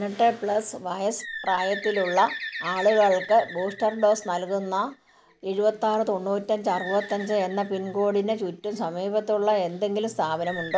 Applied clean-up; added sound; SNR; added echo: none; Bird; 14 dB; none.